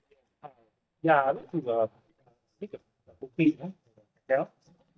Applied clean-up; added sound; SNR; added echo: neural mask model DeepFilterNet 3.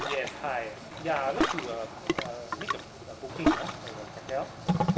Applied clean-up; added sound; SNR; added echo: none; Ocean; -4 dB; none.